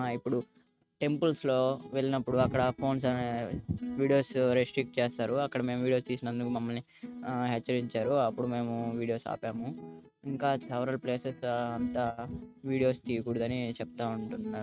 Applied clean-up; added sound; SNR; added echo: neural mask model RNNoise.